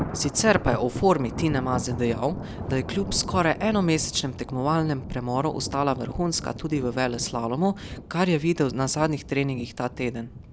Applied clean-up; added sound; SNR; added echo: none; Thunder; 10 dB; none.